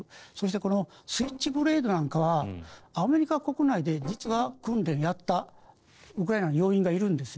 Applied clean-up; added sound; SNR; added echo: neural separator model SepFormer DNS4.